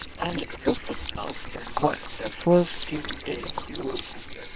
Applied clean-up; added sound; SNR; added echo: neural separator model SepFormer WHAMR!.